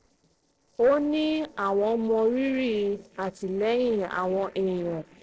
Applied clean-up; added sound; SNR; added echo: neural separator model SepFormer DNS4.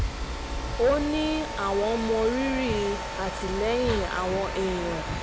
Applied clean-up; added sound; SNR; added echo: none; Mechanisms; 4 dB; none.